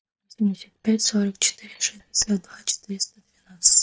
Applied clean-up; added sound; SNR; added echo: neural mask model DeepFilterNet 3.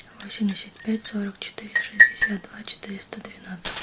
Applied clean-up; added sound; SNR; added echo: none; Liquid; -3 dB; none.